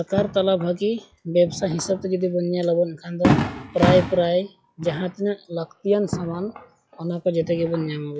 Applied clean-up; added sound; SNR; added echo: classical method log-MMSE.